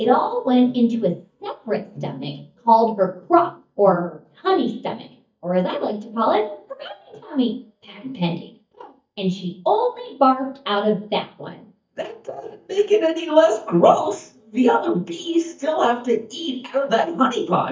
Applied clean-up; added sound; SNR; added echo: neural mask model DeepFilterNet 3.